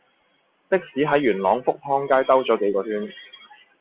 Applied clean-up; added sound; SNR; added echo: none; none; none; none.